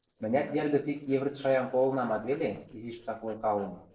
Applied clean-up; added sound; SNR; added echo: neural separator model SepFormer DNS4.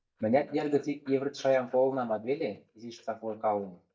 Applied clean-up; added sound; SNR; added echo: neural mask model DeepFilterNet 3.